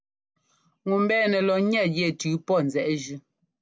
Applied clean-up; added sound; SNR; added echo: none; none; none; none.